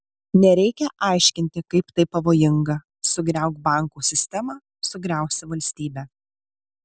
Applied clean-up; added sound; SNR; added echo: none; none; none; none.